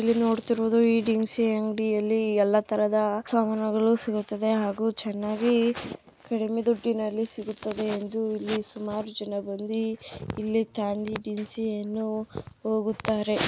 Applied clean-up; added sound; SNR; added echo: none; none; none; none.